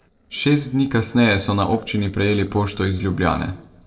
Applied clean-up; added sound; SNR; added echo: neural separator model SepFormer DNS4.